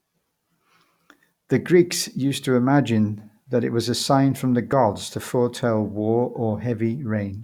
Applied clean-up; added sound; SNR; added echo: none; none; none; none.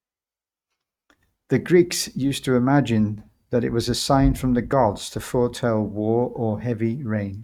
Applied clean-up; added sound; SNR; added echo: neural mask model RNNoise.